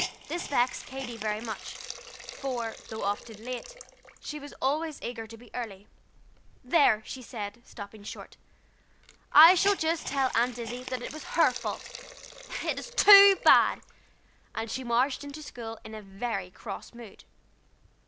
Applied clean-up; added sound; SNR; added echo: none; Hiss; 15 dB; none.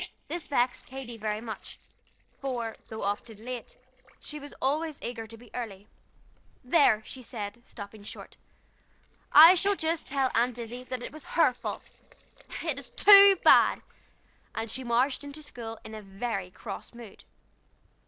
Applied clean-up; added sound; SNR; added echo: neural separator model SepFormer DNS4.